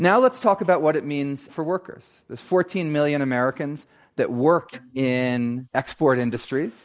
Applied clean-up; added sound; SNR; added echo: neural mask model Resemble Enhance denoiser.